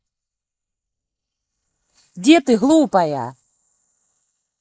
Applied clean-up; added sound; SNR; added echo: neural mask model Resemble Enhance denoiser.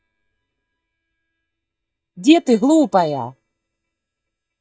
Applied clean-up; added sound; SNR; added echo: neural mask model DeepFilterNet 3.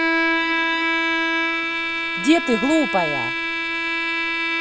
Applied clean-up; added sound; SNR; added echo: none; Bowed string instrument; -4 dB; none.